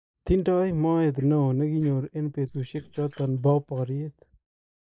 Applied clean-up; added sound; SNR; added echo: neural mask model Resemble Enhance denoiser.